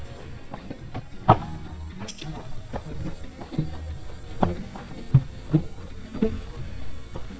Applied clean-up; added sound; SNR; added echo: neural mask model DeepFilterNet 3.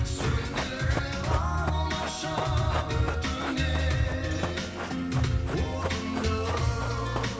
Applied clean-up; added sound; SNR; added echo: none; Run; 10 dB; reverberation time 1.0 s.